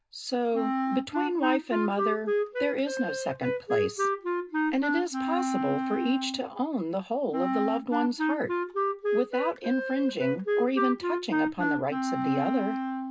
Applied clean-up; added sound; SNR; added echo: none; Wind instrument, woodwind instrument; -1 dB; reverberation time 0.2 s.